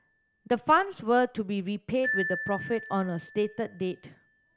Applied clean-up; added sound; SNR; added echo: none; Marimba, xylophone; 10 dB; none.